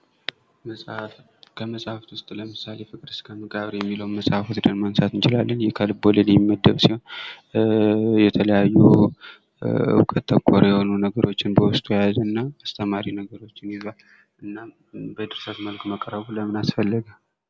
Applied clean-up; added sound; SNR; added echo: none; none; none; none.